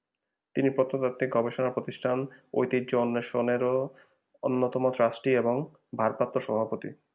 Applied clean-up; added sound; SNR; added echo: none; none; none; none.